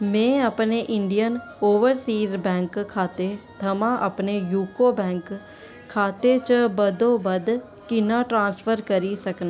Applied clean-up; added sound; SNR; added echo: none; none; none; none.